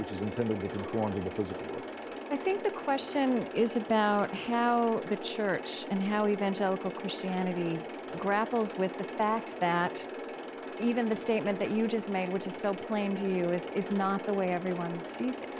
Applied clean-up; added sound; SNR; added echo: none; Mechanisms; 8 dB; none.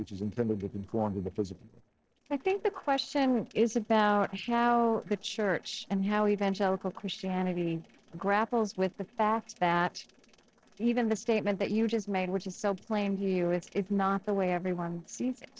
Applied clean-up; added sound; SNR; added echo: neural separator model SepFormer DNS4.